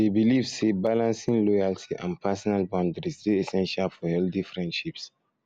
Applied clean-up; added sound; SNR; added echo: none; none; none; none.